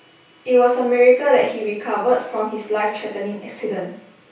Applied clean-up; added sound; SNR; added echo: none; none; none; reverberation time 0.6 s.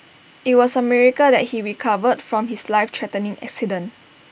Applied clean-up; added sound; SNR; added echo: none; none; none; none.